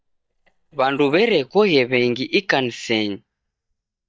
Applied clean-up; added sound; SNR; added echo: neural mask model DeepFilterNet 3.